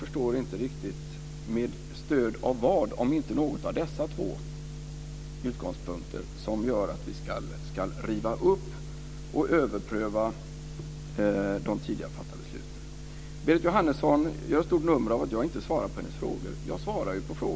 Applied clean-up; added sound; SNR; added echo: none; none; none; none.